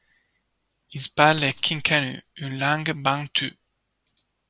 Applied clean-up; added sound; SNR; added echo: none; Coin (dropping); 9 dB; none.